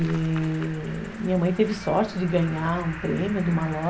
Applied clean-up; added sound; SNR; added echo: none; Cricket; 15 dB; none.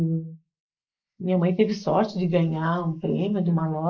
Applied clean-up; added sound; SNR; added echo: neural mask model Resemble Enhance denoiser.